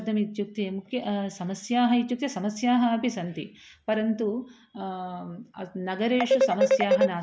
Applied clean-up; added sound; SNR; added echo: none; none; none; none.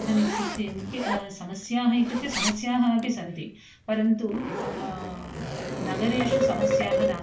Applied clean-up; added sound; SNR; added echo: none; Zipper (clothing); 8 dB; reverberation time 0.3 s.